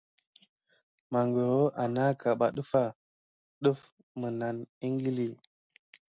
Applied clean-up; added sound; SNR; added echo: none; none; none; none.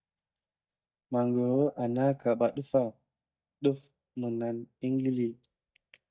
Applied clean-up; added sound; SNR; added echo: neural mask model DeepFilterNet 3.